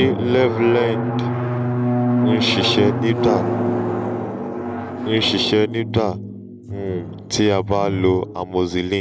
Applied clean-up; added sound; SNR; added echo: none; Drum; 1 dB; none.